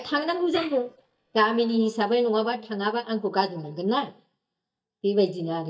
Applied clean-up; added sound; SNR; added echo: neural mask model DeepFilterNet 3.